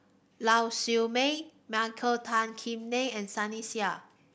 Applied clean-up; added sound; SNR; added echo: none; none; none; none.